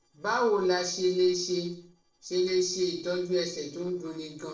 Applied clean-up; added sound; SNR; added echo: neural separator model SepFormer DNS4.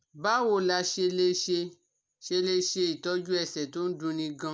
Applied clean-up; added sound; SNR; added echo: none; none; none; none.